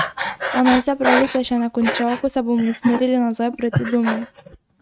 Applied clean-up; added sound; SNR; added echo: neural mask model RNNoise.